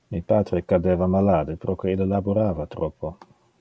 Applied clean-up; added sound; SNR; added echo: none; none; none; none.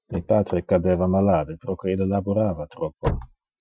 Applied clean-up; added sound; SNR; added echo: classical method Wiener filter.